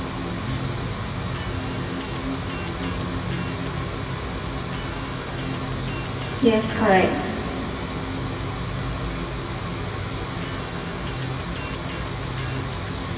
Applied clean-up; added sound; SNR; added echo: none; Electric guitar; 16 dB; reverberation time 2.4 s.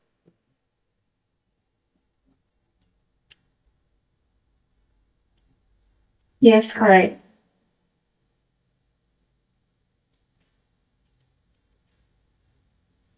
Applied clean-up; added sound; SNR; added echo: neural mask model DeepFilterNet 3.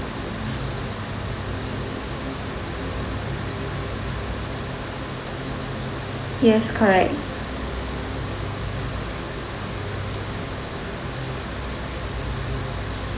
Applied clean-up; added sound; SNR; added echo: none; none; none; none.